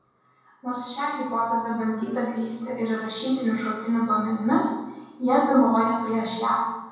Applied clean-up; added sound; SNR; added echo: none; Plucked string instrument; 19 dB; reverberation time 1.1 s.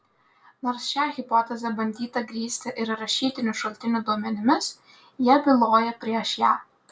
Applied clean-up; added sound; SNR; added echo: none; none; none; none.